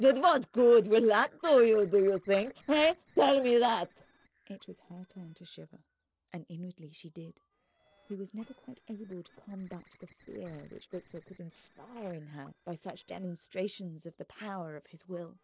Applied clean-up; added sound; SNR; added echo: neural separator model SepFormer DNS4.